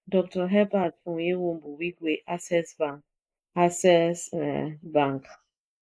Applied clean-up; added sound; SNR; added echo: neural mask model Resemble Enhance denoiser.